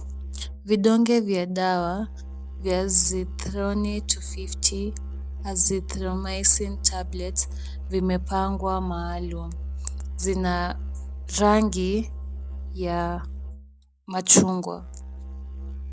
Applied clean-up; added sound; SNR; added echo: none; Musical instrument; 7 dB; none.